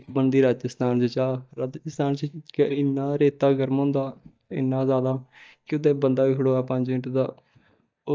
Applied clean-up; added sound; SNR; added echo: neural mask model DeepFilterNet 3.